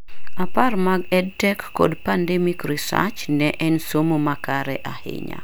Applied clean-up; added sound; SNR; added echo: none; none; none; none.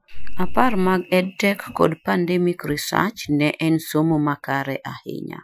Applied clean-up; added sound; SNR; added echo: classical method Wiener filter.